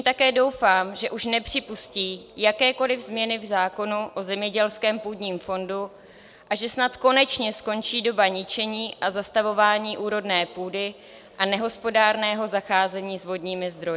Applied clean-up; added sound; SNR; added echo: none; none; none; none.